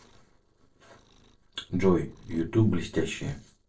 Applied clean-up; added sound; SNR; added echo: neural separator model SepFormer DNS4.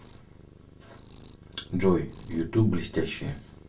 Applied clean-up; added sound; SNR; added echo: none; Cat; 19 dB; reverberation time 0.2 s.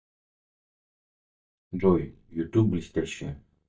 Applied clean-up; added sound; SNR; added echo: neural mask model DeepFilterNet 3.